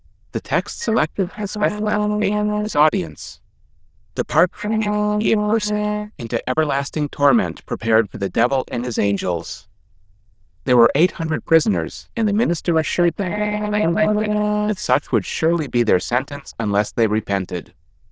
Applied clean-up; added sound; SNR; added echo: neural diffusion model UNIVERSE++.